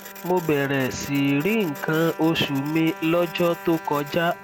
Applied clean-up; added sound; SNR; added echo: none; Bowed string instrument + Printer; 14 dB; none.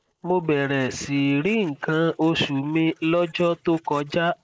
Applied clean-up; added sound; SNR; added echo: neural mask model Resemble Enhance denoiser.